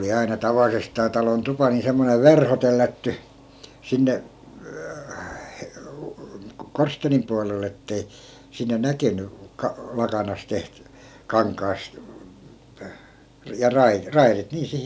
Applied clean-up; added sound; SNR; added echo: none; none; none; none.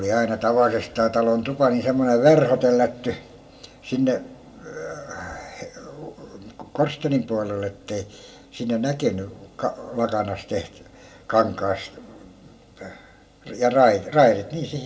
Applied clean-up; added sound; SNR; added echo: none; none; none; reverberation time 0.9 s.